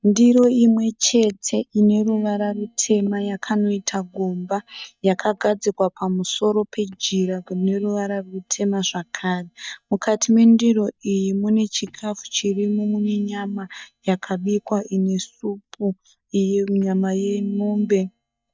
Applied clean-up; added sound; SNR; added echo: neural mask model DeepFilterNet 3.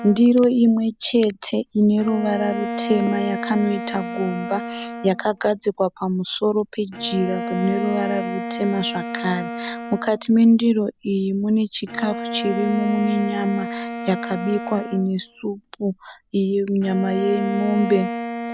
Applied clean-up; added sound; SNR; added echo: none; Bowed string instrument; 9 dB; none.